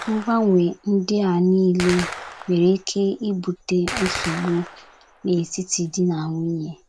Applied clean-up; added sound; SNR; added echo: none; Gunshot, gunfire; 13 dB; none.